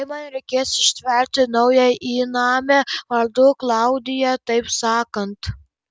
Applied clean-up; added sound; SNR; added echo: none; none; none; none.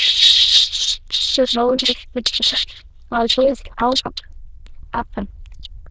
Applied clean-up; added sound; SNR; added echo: neural diffusion model UNIVERSE++.